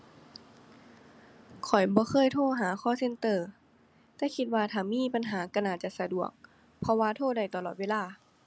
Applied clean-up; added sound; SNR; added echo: none; none; none; none.